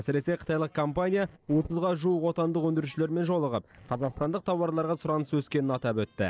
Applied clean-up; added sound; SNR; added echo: neural separator model SepFormer DNS4.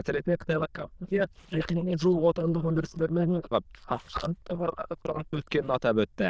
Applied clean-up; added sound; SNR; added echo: neural diffusion model UNIVERSE++.